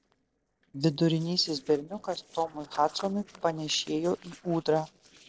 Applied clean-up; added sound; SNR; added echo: neural separator model SepFormer DNS4.